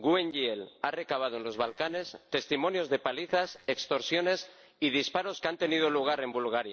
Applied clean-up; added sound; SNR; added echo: neural separator model SepFormer DNS4.